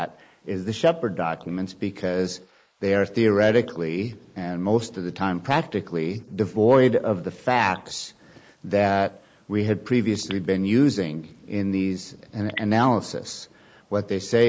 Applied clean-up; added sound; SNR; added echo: neural mask model Resemble Enhance denoiser.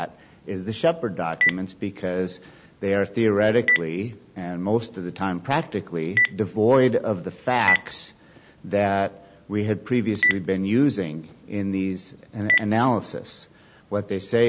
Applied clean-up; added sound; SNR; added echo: none; Telephone; 6 dB; none.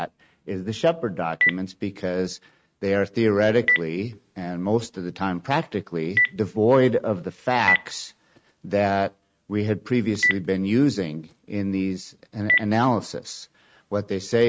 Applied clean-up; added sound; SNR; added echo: neural mask model RNNoise.